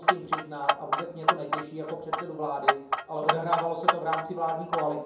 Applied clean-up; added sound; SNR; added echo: none; Clock; -3 dB; reverberation time 2.6 s.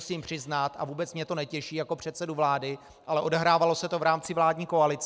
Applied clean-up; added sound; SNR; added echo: none; none; none; none.